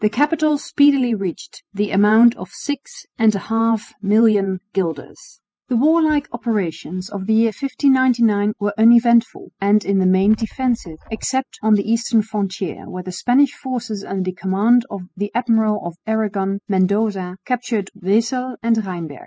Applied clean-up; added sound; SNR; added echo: classical method spectral subtraction.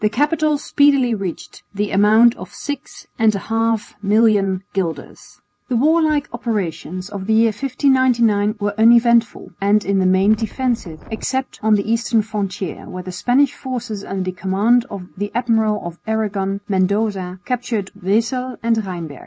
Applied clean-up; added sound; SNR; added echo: none; Wind; 17 dB; none.